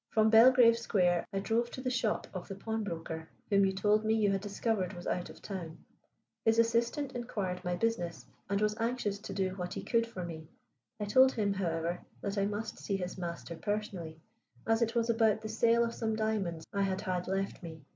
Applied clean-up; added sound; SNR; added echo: none; none; none; none.